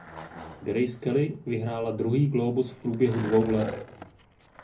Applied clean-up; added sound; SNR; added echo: none; Skateboard; 14 dB; reverberation time 0.4 s.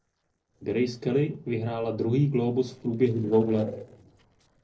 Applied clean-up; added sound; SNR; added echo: neural separator model SepFormer DNS4.